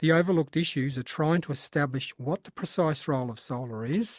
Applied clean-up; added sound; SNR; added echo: none; none; none; none.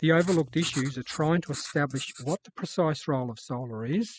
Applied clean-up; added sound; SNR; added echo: classical method spectral subtraction.